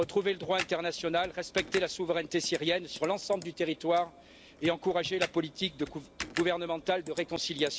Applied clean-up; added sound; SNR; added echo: none; Computer keyboard; 13 dB; none.